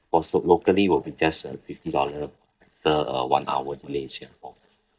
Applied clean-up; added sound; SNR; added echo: neural mask model DeepFilterNet 3.